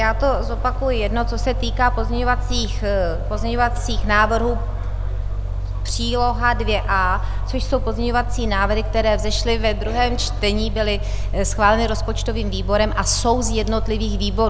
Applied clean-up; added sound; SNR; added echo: none; Mechanical fan; 0 dB; none.